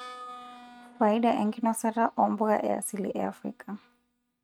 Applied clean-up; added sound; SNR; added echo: neural mask model RNNoise.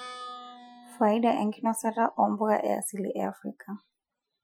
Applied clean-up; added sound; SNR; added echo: classical method Wiener filter.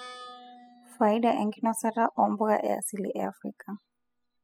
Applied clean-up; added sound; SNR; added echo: classical method spectral subtraction.